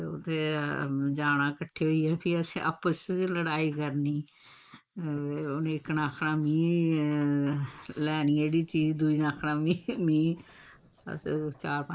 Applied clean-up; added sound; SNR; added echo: neural mask model Resemble Enhance denoiser.